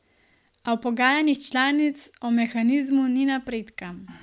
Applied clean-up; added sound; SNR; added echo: none; none; none; none.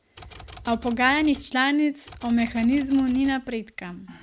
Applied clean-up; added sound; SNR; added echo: none; Typewriter; 19 dB; none.